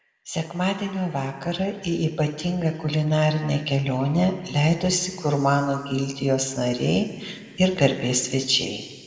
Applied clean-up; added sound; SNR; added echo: none; none; none; reverberation time 2.0 s.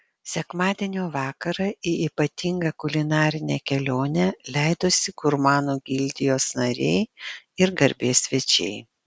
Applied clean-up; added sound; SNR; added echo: none; none; none; none.